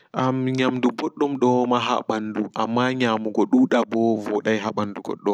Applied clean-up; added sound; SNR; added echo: none; none; none; none.